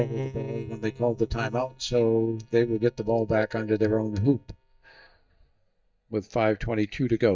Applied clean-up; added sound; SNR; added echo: neural mask model DeepFilterNet 3.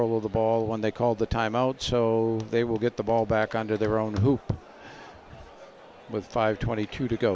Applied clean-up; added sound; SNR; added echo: none; none; none; none.